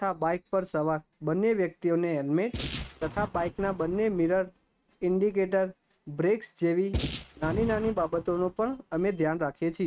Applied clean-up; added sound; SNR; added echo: neural mask model RNNoise.